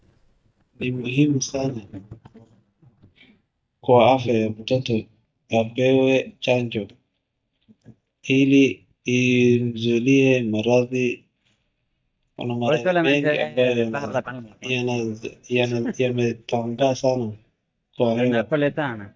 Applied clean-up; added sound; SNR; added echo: neural mask model DeepFilterNet 3.